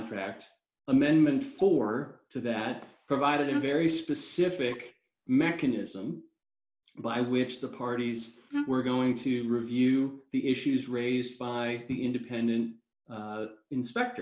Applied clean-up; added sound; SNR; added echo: none; Wind instrument, woodwind instrument; 5 dB; none.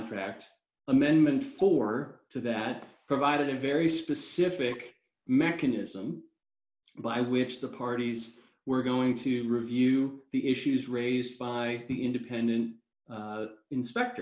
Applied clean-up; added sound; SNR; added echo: none; none; none; none.